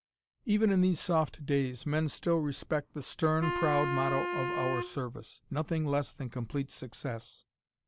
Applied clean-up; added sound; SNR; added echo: none; Wind instrument, woodwind instrument; 4 dB; none.